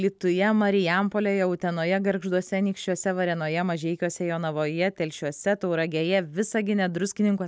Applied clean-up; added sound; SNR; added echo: none; none; none; none.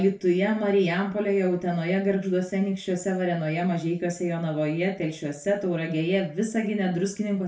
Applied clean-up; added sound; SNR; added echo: none; none; none; reverberation time 0.3 s.